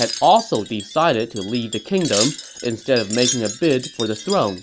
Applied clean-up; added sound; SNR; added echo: none; Wind chime; 9 dB; none.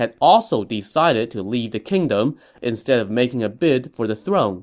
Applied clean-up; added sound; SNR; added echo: none; none; none; none.